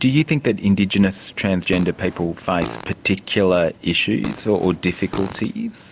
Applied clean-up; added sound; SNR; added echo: none; Fart; 16 dB; none.